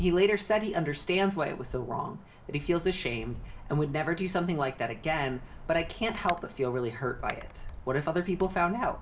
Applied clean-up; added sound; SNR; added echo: none; Wind; 13 dB; reverberation time 0.5 s.